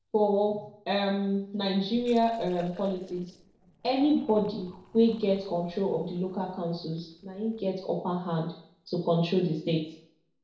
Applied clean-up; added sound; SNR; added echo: neural separator model SepFormer DNS4.